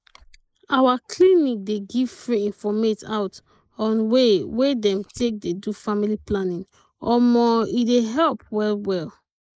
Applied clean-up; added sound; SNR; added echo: neural mask model Resemble Enhance denoiser.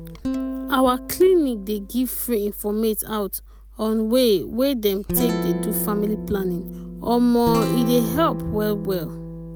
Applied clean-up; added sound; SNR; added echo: none; Guitar; 8 dB; none.